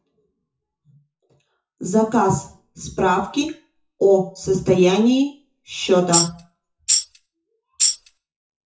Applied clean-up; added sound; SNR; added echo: classical method WPE with log-MMSE.